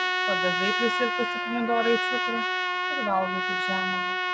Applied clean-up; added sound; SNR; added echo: none; Trumpet; -3 dB; none.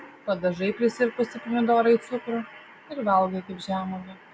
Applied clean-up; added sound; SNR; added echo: none; none; none; none.